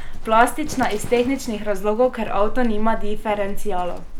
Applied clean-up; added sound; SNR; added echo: none; Livestock, farm animals, working animals; 1 dB; none.